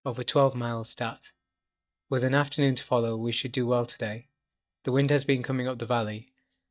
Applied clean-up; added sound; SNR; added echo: neural mask model DeepFilterNet 3.